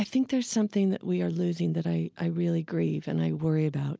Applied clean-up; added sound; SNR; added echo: none; none; none; none.